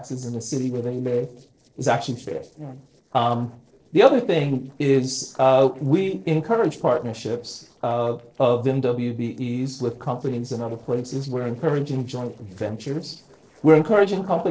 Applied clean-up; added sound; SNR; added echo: neural separator model SepFormer DNS4.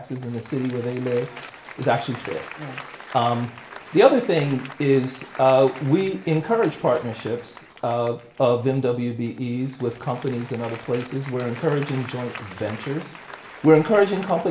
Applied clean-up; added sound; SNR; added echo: none; Applause; 18 dB; reverberation time 0.5 s.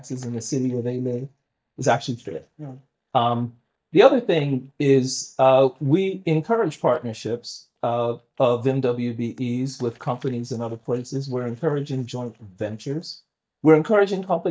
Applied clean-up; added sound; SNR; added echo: neural mask model DeepFilterNet 3.